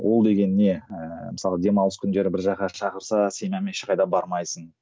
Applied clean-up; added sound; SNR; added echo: none; none; none; none.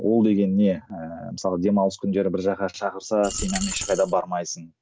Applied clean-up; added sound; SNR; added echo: none; Coin (dropping); 8 dB; none.